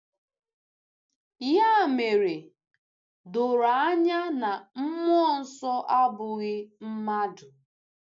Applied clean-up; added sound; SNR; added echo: none; none; none; none.